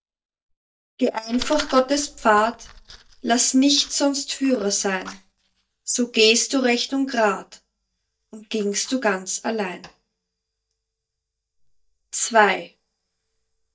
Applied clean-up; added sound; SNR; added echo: neural mask model DeepFilterNet 3.